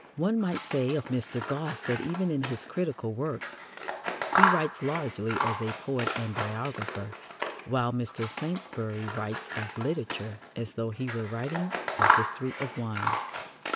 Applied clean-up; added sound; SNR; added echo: none; Scissors; 1 dB; none.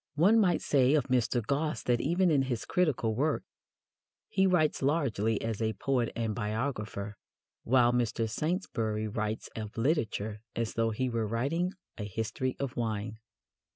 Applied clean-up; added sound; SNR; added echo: none; none; none; none.